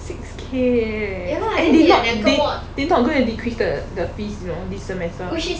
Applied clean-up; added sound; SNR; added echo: none; Bus; 13 dB; none.